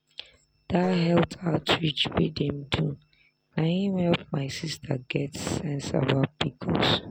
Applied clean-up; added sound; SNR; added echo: none; Wind instrument, woodwind instrument; 13 dB; none.